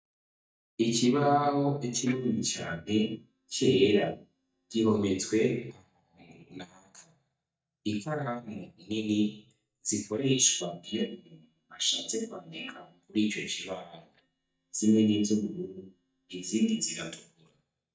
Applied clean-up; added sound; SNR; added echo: neural mask model DeepFilterNet 3.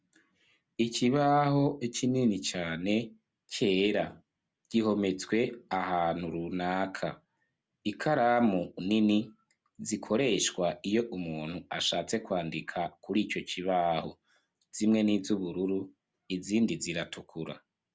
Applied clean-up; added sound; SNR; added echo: none; none; none; none.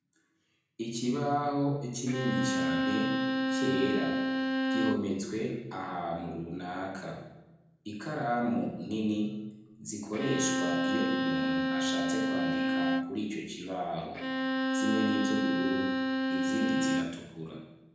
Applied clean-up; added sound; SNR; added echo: none; Bowed string instrument; -3 dB; reverberation time 0.8 s.